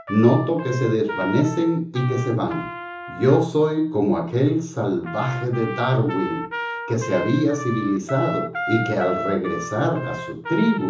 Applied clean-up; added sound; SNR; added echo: none; Trumpet; 10 dB; reverberation time 0.7 s.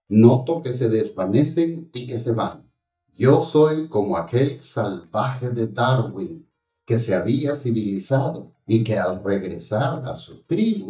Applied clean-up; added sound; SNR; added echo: neural mask model DeepFilterNet 3.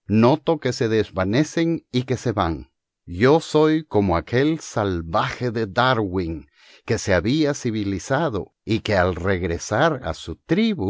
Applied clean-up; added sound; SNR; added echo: none; none; none; none.